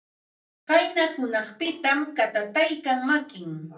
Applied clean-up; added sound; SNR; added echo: neural mask model DeepFilterNet 3.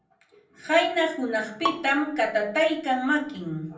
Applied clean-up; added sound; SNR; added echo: none; Bowed string instrument; 11 dB; reverberation time 0.6 s.